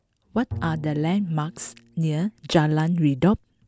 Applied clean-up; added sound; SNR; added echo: none; Bowed string instrument; 17 dB; none.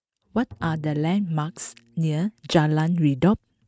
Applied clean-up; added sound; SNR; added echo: neural mask model RNNoise.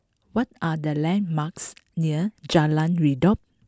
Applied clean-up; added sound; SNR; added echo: none; none; none; none.